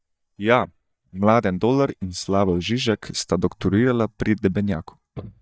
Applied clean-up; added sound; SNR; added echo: neural mask model DeepFilterNet 3.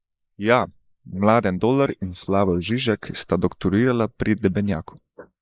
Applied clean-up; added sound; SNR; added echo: neural mask model Resemble Enhance denoiser.